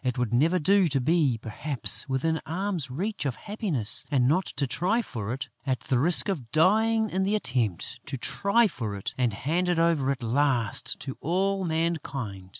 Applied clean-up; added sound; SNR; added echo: none; none; none; none.